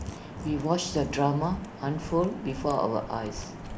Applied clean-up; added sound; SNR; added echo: none; Mechanisms; 13 dB; none.